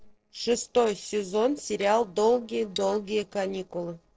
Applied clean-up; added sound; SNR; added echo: neural separator model SepFormer DNS4.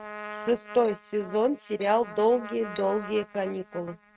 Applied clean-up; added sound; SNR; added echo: neural mask model RNNoise.